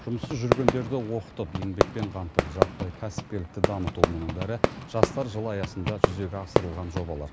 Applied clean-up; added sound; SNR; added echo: none; Fireworks; -4 dB; none.